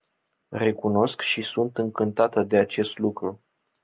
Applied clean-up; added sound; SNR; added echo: none; none; none; none.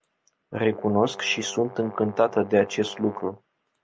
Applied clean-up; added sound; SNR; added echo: none; Brass instrument; 17 dB; none.